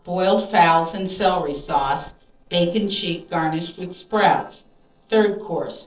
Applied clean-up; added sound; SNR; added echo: neural separator model SepFormer DNS4.